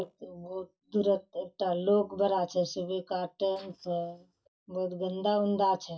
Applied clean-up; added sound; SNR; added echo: neural mask model DeepFilterNet 3.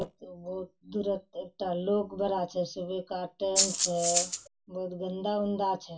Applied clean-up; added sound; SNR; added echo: none; Rattle (instrument); -5 dB; reverberation time 0.2 s.